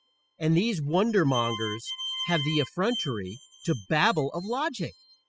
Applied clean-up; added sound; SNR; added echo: classical method spectral subtraction.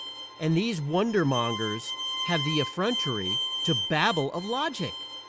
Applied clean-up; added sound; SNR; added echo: none; Bowed string instrument; 5 dB; none.